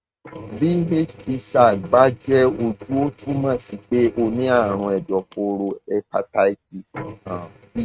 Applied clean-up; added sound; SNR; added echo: neural mask model RNNoise.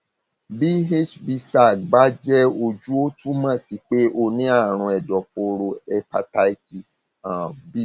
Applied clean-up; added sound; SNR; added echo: none; none; none; none.